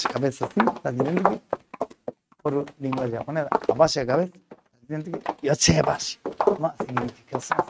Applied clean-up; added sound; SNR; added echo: neural mask model RNNoise.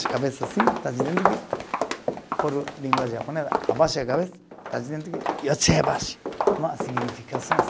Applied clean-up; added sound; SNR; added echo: none; Walk, footsteps; 1 dB; none.